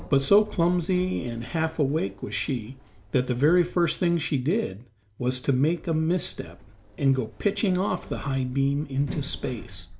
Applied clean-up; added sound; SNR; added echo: none; Sliding door; 17 dB; none.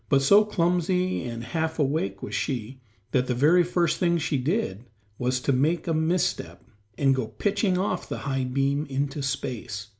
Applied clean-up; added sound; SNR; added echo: none; none; none; none.